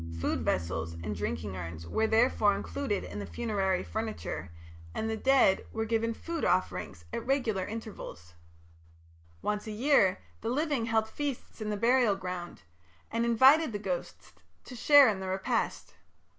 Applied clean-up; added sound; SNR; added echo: none; Piano; 13 dB; none.